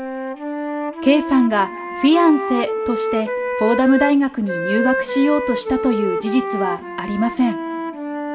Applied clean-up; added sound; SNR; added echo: none; Wind instrument, woodwind instrument; 5 dB; reverberation time 1.1 s.